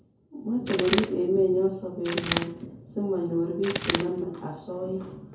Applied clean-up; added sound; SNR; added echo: none; Bird; 3 dB; reverberation time 2.2 s.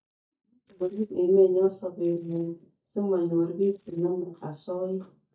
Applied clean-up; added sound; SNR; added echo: neural mask model DeepFilterNet 3.